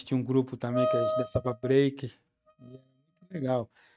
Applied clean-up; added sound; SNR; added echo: neural mask model RNNoise.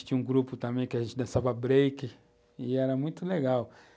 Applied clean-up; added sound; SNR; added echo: none; none; none; none.